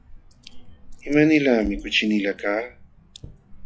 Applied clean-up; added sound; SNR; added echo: classical method log-MMSE.